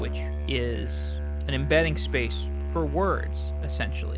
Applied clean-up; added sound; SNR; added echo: none; Musical instrument; -1 dB; none.